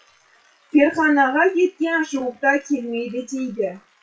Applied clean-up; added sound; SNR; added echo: classical method WPE with log-MMSE.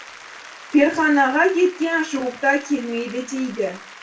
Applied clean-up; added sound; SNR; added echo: none; Applause; 19 dB; reverberation time 0.2 s.